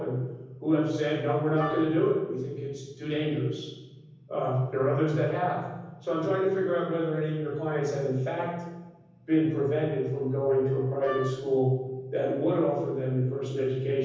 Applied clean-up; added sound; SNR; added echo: none; Wind instrument, woodwind instrument; 11 dB; reverberation time 1.1 s.